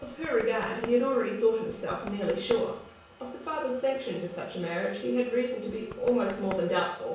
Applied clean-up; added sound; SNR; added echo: none; Run; 15 dB; reverberation time 0.7 s.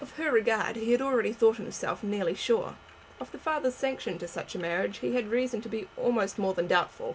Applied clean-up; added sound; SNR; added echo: none; none; none; none.